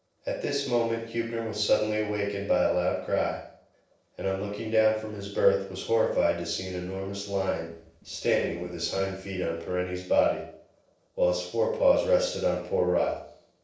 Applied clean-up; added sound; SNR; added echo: neural separator model SepFormer DNS4.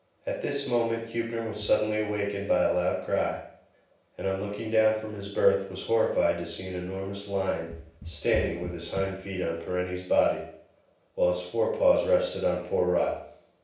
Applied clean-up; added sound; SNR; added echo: none; Run; 11 dB; reverberation time 0.7 s.